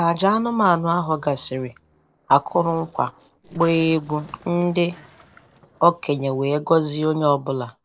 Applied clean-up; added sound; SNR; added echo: neural separator model SepFormer DNS4.